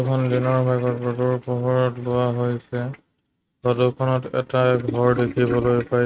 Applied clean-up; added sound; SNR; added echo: neural mask model RNNoise.